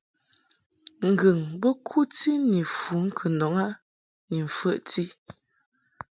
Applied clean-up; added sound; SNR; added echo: none; none; none; none.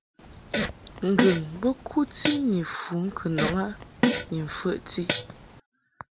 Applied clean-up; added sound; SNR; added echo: none; Fart; 1 dB; none.